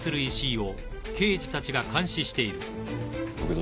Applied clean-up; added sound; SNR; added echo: none; none; none; none.